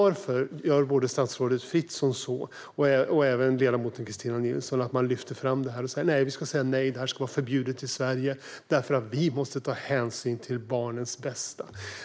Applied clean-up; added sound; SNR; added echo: none; none; none; none.